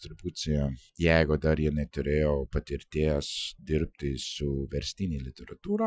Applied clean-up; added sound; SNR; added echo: classical method Wiener filter.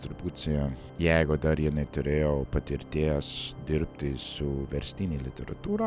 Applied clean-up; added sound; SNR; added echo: none; Organ; 17 dB; none.